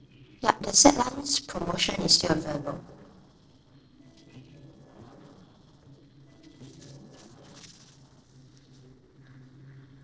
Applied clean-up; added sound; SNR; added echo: neural separator model SepFormer DNS4.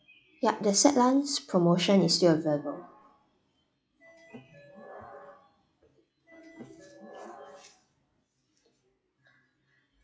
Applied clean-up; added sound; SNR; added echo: classical method log-MMSE.